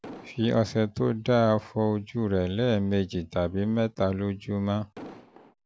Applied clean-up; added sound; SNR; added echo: none; Explosion; 17 dB; none.